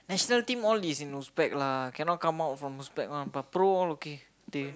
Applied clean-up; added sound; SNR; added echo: none; none; none; none.